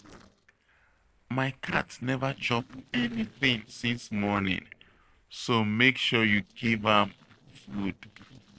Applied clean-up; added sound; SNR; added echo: neural separator model SepFormer DNS4.